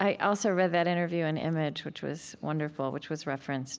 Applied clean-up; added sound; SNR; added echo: none; none; none; none.